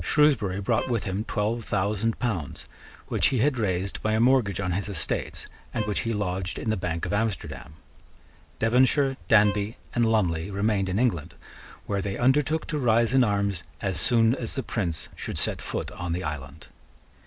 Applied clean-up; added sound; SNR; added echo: none; Bowed string instrument; 18 dB; none.